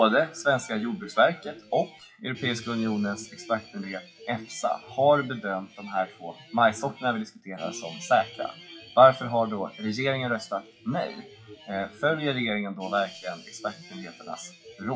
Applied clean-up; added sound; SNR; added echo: classical method WPE with log-MMSE.